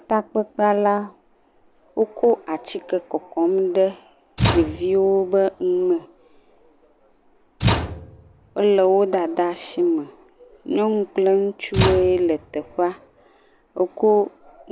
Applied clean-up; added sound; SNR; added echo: none; Slam / Tools; 4 dB; none.